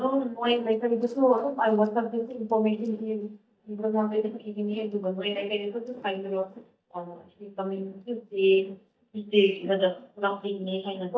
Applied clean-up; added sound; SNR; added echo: neural mask model DeepFilterNet 3.